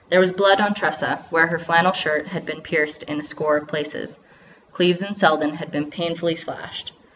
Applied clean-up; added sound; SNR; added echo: none; none; none; none.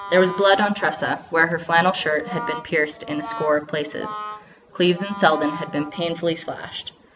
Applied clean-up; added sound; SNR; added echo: none; Brass instrument; 14 dB; none.